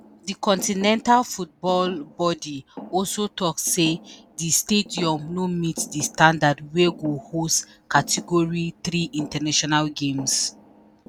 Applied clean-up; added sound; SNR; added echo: none; Thump, thud; 18 dB; none.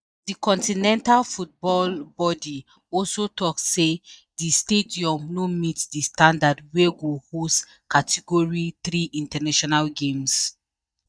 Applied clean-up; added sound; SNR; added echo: neural mask model DeepFilterNet 3.